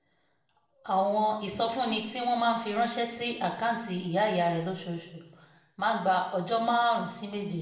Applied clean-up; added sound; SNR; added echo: none; none; none; reverberation time 0.8 s.